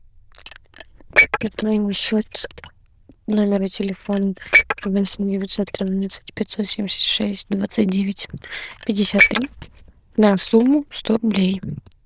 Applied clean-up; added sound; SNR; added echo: neural diffusion model UNIVERSE++.